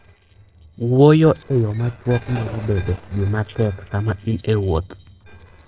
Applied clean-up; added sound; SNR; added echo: neural separator model SepFormer DNS4.